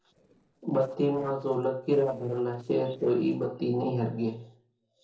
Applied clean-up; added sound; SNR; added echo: neural separator model SepFormer DNS4.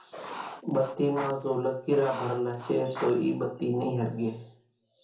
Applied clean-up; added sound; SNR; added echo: none; Writing; 12 dB; reverberation time 0.6 s.